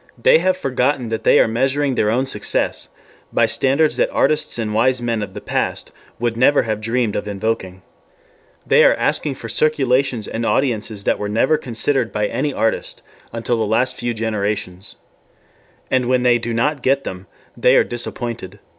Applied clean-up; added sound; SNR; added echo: none; none; none; none.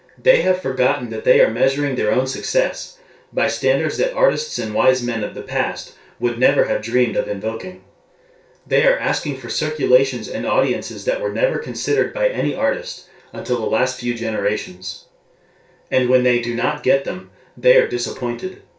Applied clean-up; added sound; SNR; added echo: none; none; none; reverberation time 0.3 s.